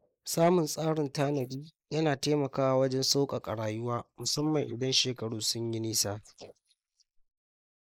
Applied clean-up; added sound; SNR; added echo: neural mask model Resemble Enhance denoiser.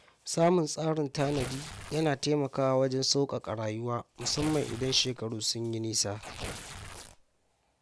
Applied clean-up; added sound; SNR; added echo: none; Tearing; 12 dB; none.